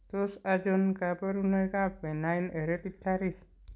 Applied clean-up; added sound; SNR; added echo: none; none; none; none.